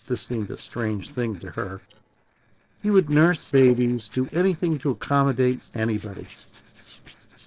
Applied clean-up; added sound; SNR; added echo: neural separator model SepFormer DNS4.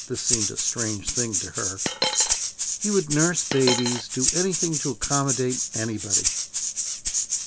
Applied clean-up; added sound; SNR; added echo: none; Coin (dropping) + Rattle (instrument); -2 dB; none.